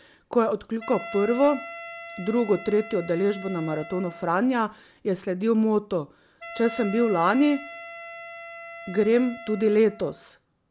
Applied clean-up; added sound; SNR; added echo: none; Wind instrument, woodwind instrument; 16 dB; none.